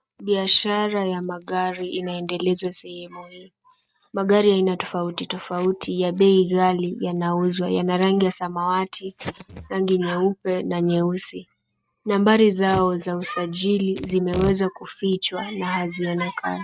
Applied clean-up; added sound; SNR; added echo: neural mask model RNNoise.